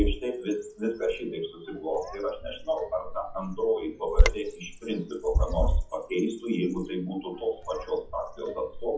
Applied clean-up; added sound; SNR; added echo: classical method WPE with log-MMSE.